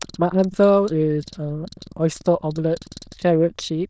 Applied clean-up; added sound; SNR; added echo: neural diffusion model UNIVERSE++.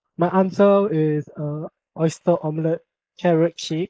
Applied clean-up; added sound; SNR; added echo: neural mask model Resemble Enhance denoiser.